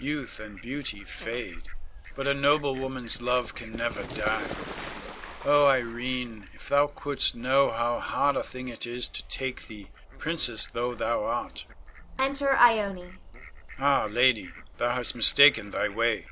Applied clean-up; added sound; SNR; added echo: none; Fowl; 13 dB; none.